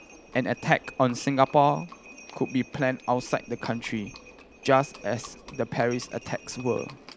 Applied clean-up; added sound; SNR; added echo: none; Livestock, farm animals, working animals; 19 dB; none.